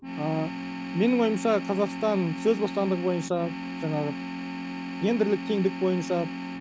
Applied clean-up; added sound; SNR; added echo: none; Organ; 7 dB; none.